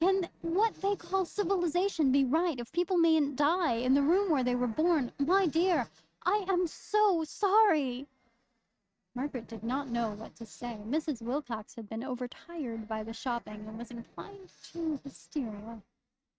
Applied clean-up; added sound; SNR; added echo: neural mask model RNNoise.